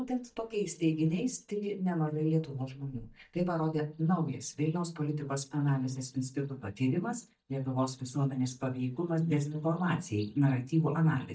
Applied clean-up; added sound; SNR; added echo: neural mask model DeepFilterNet 3.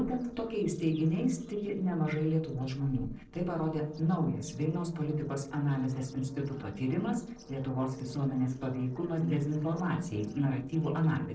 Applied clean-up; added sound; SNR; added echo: neural separator model SepFormer DNS4.